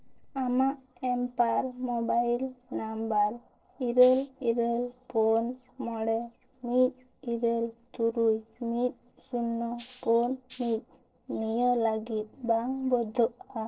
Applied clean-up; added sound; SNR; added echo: neural separator model SepFormer DNS4.